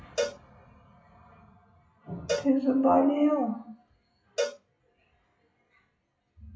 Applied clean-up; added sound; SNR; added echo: classical method WPE with log-MMSE.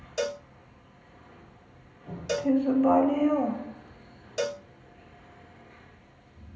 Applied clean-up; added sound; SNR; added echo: none; Cowbell; 9 dB; reverberation time 0.8 s.